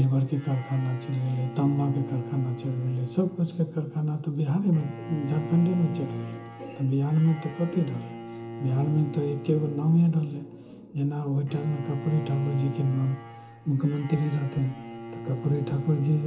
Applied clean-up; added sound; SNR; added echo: none; Bowed string instrument; 13 dB; reverberation time 0.2 s.